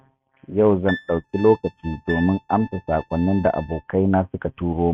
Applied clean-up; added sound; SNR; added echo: neural mask model RNNoise.